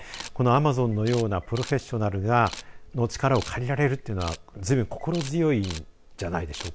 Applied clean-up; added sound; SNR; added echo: none; Camera; 19 dB; none.